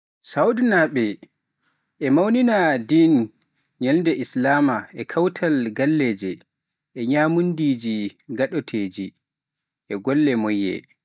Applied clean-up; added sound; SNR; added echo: none; none; none; none.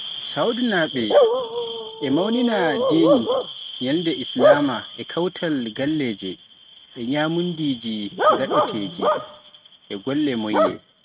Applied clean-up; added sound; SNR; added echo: neural mask model RNNoise.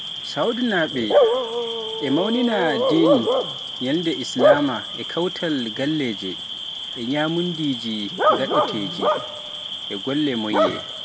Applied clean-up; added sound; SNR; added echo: none; Bark / Cricket; -1 dB; none.